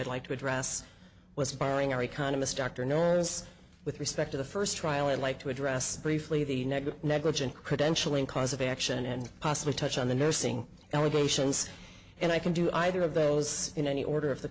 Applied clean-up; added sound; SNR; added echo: none; none; none; none.